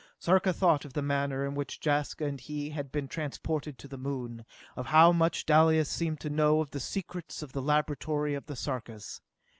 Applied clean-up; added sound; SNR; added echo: none; none; none; none.